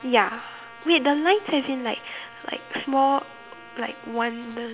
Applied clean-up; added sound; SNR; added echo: none; Trumpet; 20 dB; none.